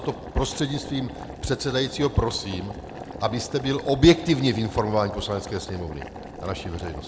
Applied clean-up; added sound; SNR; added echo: none; Boiling; 13 dB; none.